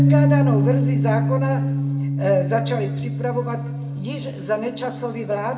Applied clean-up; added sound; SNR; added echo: none; Bass guitar; -4 dB; reverberation time 1.1 s.